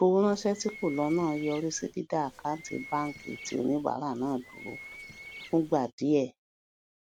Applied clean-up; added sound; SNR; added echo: none; Bird; 18 dB; none.